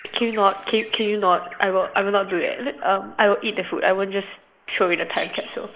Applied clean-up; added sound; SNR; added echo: neural mask model Resemble Enhance denoiser.